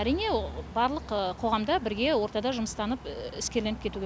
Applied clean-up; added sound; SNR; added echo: none; none; none; none.